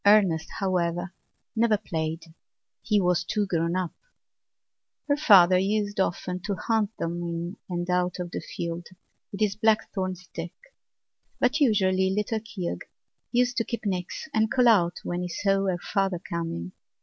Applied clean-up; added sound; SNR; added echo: none; none; none; none.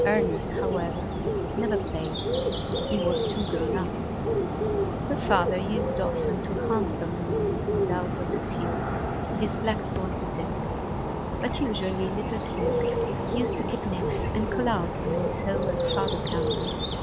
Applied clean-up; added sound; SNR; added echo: none; Bird; -5 dB; none.